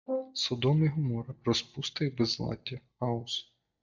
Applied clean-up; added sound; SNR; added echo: neural mask model DeepFilterNet 3.